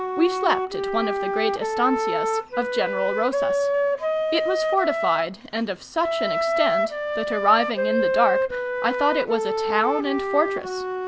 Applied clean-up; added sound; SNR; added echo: none; Wind instrument, woodwind instrument; -1 dB; none.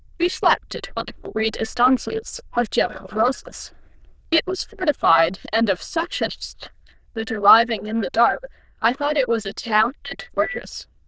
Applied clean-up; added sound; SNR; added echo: neural diffusion model UNIVERSE++.